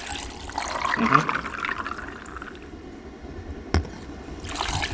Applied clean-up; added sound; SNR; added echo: none; Liquid; -2 dB; reverberation time 1.9 s.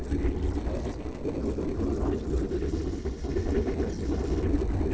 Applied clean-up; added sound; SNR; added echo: neural separator model SepFormer DNS4.